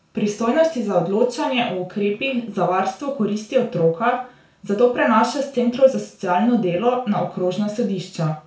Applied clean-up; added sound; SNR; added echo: none; none; none; reverberation time 0.3 s.